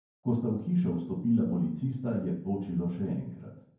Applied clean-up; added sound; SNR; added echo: none; none; none; reverberation time 0.9 s.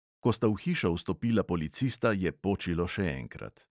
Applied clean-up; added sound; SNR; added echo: none; none; none; none.